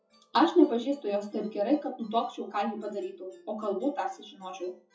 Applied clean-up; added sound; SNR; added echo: classical method WPE with log-MMSE.